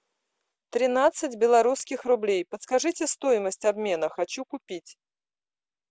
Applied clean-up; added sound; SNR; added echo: none; none; none; none.